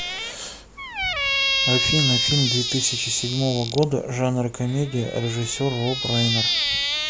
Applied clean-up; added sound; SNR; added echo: none; Squeak; 1 dB; none.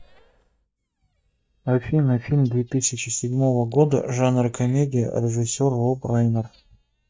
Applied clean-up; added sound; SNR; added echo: neural mask model DeepFilterNet 3.